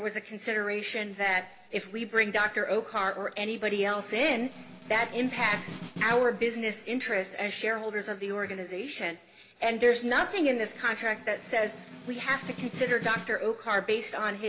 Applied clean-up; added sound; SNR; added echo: none; Snare drum; 15 dB; reverberation time 1.3 s.